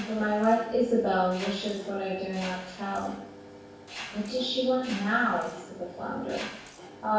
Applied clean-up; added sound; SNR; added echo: none; Mechanisms; 15 dB; reverberation time 0.7 s.